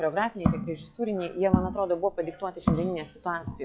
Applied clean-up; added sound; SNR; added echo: classical method log-MMSE.